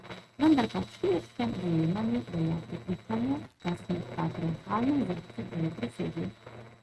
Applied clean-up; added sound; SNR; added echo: neural mask model RNNoise.